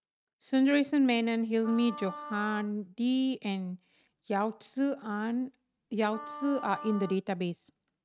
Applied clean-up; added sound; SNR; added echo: neural mask model RNNoise.